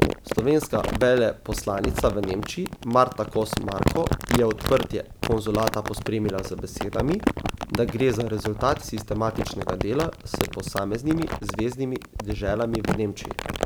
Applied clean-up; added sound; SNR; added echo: none; Crumpling, crinkling; 4 dB; none.